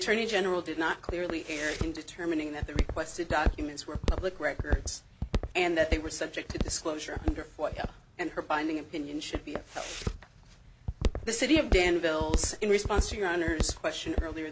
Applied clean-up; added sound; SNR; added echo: none; Walk, footsteps; 3 dB; none.